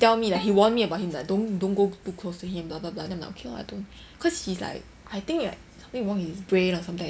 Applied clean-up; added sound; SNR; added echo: none; Bowed string instrument; 17 dB; none.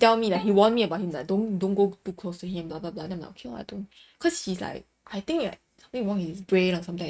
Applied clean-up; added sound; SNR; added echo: neural mask model RNNoise.